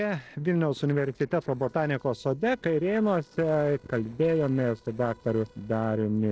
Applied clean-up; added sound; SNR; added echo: neural separator model SepFormer DNS4.